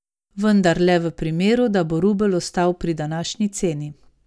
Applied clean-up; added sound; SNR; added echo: none; none; none; none.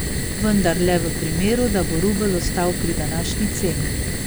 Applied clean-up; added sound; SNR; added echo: none; Fire; 1 dB; none.